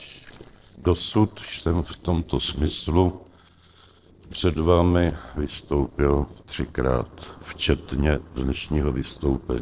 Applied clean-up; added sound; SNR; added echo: neural separator model SepFormer DNS4.